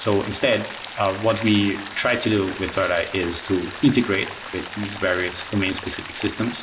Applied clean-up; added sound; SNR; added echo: none; Rain; 12 dB; reverberation time 0.5 s.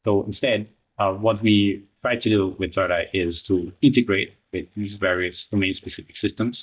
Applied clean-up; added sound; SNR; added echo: neural mask model DeepFilterNet 3.